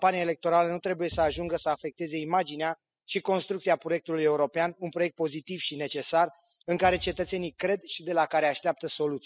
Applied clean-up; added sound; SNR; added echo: classical method spectral subtraction.